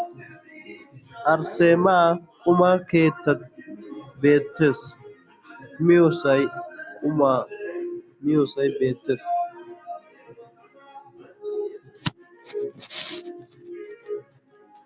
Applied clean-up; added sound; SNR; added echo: none; none; none; none.